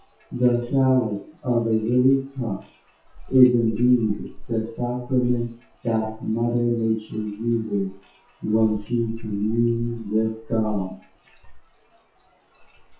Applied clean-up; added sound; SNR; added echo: classical method WPE with log-MMSE.